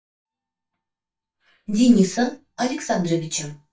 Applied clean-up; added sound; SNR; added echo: neural mask model DeepFilterNet 3.